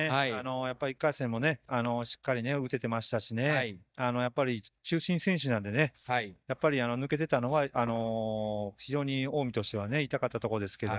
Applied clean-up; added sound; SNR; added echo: neural mask model DeepFilterNet 3.